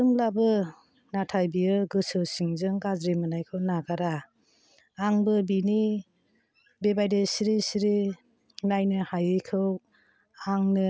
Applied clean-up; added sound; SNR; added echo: none; none; none; none.